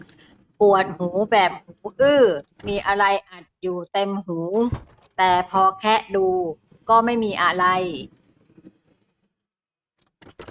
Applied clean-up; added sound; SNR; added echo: neural mask model RNNoise.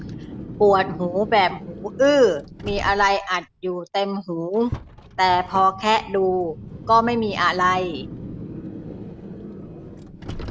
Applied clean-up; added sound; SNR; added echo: none; Car; 13 dB; none.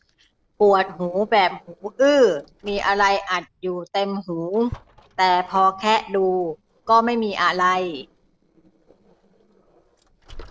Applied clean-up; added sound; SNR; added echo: neural separator model SepFormer DNS4.